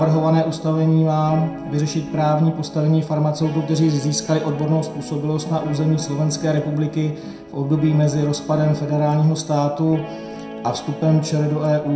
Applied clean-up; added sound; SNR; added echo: none; Guitar; 13 dB; reverberation time 0.6 s.